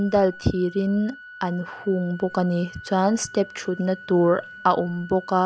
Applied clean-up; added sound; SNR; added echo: none; Organ; 19 dB; none.